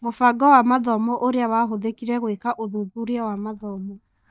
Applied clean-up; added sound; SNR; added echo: neural mask model DeepFilterNet 3.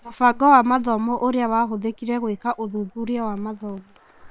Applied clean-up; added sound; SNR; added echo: neural separator model SepFormer WHAM!.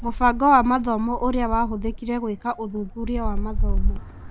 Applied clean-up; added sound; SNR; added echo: none; Gull, seagull; 3 dB; none.